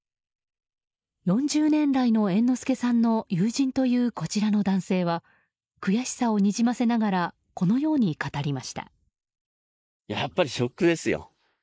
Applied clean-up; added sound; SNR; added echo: neural mask model Resemble Enhance denoiser.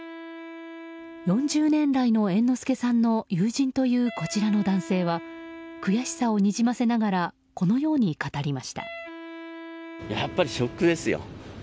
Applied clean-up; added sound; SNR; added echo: none; Wind instrument, woodwind instrument; 17 dB; none.